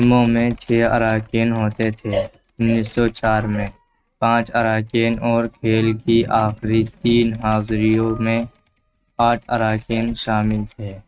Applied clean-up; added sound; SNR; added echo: neural mask model RNNoise.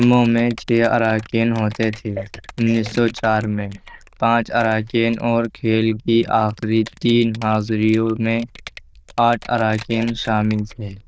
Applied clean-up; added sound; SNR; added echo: neural diffusion model UNIVERSE++.